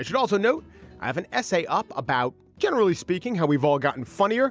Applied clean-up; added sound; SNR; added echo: none; none; none; none.